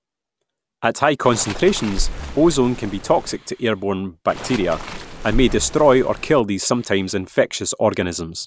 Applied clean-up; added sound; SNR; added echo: none; Breathing + Waves, surf; 9 dB; none.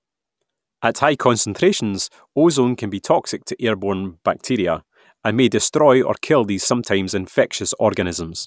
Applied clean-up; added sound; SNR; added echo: none; none; none; none.